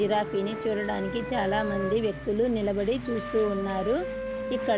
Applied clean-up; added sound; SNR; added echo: none; Wind instrument, woodwind instrument + Aircraft; 7 dB; none.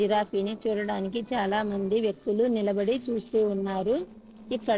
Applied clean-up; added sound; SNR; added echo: neural separator model SepFormer DNS4.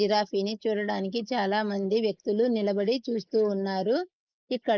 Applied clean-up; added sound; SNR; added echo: neural mask model Resemble Enhance denoiser.